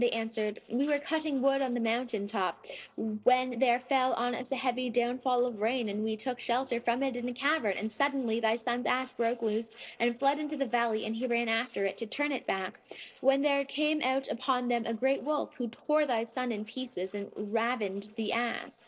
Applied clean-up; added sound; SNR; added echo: neural separator model SepFormer DNS4.